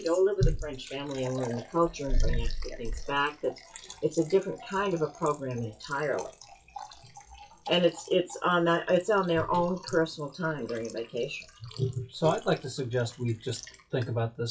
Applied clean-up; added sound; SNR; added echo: classical method WPE with log-MMSE.